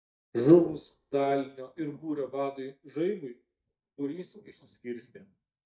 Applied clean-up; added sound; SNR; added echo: neural mask model DeepFilterNet 3.